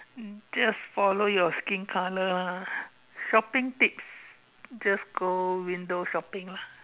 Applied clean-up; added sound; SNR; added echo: none; none; none; none.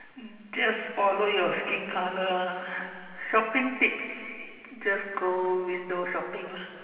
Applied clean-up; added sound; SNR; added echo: none; none; none; reverberation time 2.6 s.